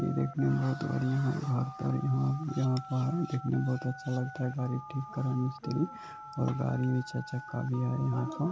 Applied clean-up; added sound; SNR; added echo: none; Telephone; 15 dB; none.